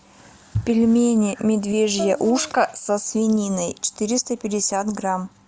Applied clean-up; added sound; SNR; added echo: none; none; none; none.